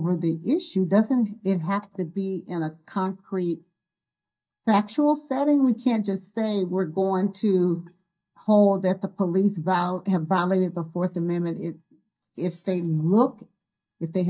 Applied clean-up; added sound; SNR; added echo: neural mask model DeepFilterNet 3.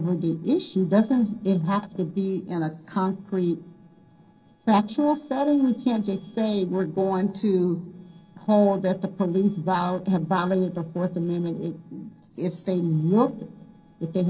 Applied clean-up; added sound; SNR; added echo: neural separator model SepFormer DNS4.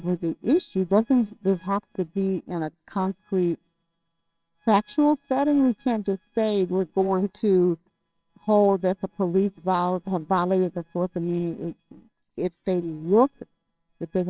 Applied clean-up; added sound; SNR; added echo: neural separator model SepFormer WHAMR!.